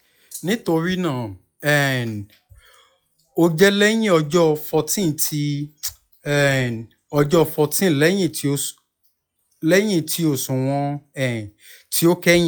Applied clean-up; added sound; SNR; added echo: classical method log-MMSE.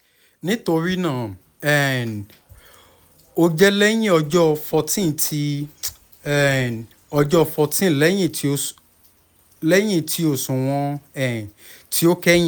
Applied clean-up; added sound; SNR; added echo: none; none; none; none.